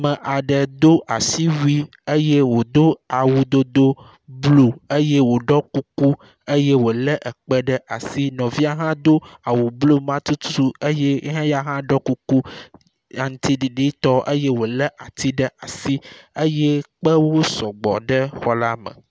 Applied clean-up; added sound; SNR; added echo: none; none; none; none.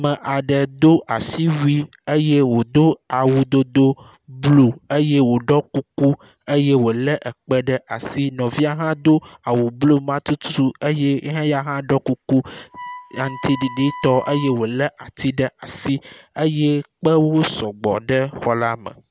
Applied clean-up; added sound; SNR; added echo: none; Wind instrument, woodwind instrument; 17 dB; none.